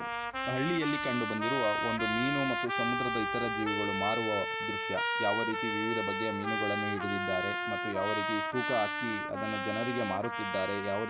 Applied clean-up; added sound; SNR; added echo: none; Trumpet; -1 dB; none.